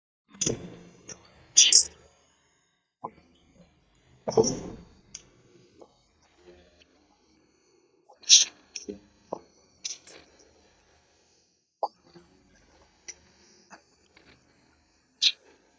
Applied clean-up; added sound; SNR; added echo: neural mask model DeepFilterNet 3.